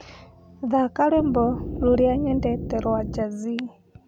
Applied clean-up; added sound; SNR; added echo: none; Wind instrument, woodwind instrument; 6 dB; none.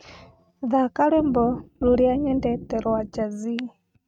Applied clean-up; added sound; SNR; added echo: neural mask model RNNoise.